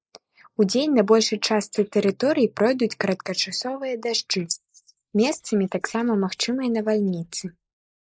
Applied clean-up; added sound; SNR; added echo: neural mask model Resemble Enhance denoiser.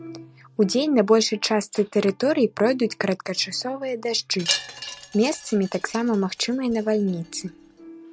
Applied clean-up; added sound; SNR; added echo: none; Wind chime; 11 dB; none.